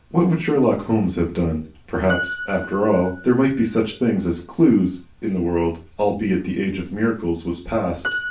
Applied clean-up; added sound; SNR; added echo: none; Piano; 15 dB; reverberation time 0.3 s.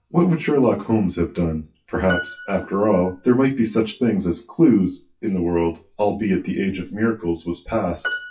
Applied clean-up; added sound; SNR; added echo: classical method WPE with log-MMSE.